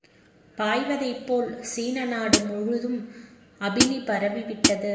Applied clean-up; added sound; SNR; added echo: none; Hi-hat; -5 dB; reverberation time 1.0 s.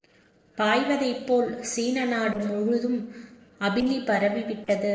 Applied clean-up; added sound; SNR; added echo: neural separator model SepFormer DNS4.